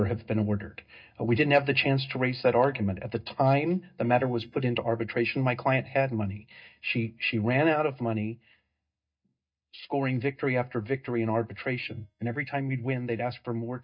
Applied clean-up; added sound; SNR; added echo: neural mask model DeepFilterNet 3.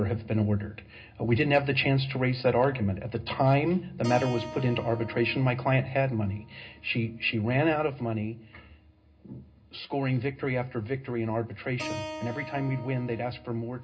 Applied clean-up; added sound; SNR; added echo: none; Keyboard (musical); 17 dB; reverberation time 0.2 s.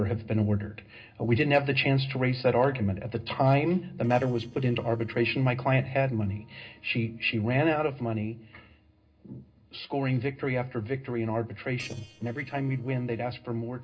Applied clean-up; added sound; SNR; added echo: neural separator model SepFormer DNS4.